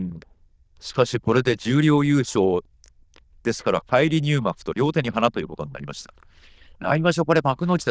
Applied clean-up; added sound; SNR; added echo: neural diffusion model UNIVERSE++.